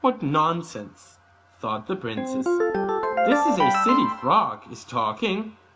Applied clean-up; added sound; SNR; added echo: none; Ringtone; -3 dB; none.